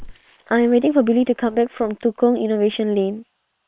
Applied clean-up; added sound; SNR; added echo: neural separator model SepFormer WHAM!.